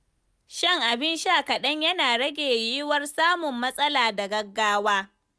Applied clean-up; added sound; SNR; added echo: none; none; none; none.